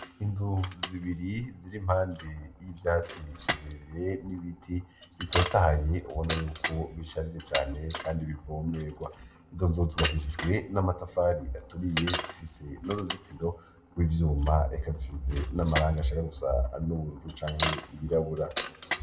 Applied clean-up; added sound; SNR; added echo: none; Bicycle; 6 dB; reverberation time 0.5 s.